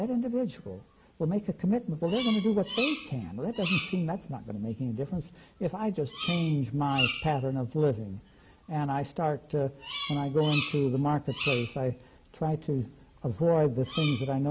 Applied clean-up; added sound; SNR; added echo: none; Bird vocalization, bird call, bird song; 9 dB; none.